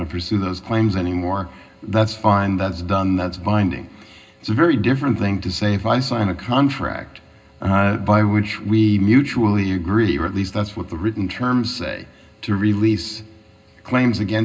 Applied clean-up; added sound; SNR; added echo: none; none; none; reverberation time 0.2 s.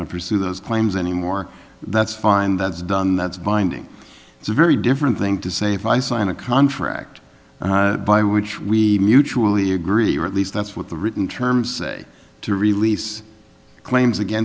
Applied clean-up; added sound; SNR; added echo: none; none; none; none.